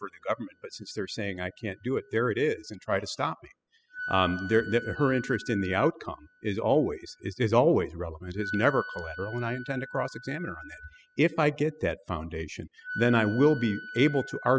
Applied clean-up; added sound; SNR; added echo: classical method spectral subtraction.